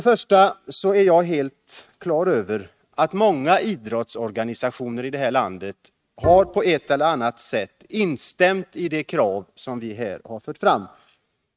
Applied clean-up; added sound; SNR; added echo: neural mask model RNNoise.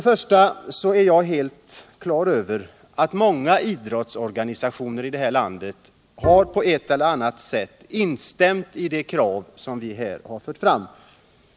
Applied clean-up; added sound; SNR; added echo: none; Bowed string instrument; 12 dB; none.